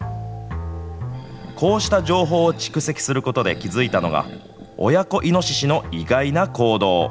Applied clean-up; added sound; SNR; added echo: none; Animal; 17 dB; none.